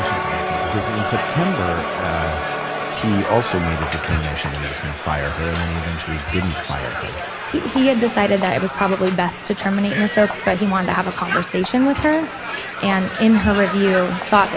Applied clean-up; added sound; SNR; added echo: none; Crowd; 6 dB; none.